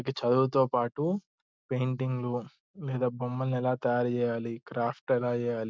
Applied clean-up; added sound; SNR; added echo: none; none; none; none.